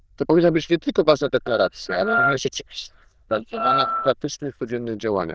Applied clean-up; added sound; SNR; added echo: neural diffusion model UNIVERSE++.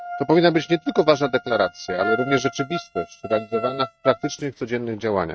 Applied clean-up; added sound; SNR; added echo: neural mask model RNNoise.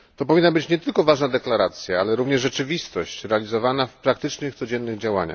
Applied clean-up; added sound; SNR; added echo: none; none; none; none.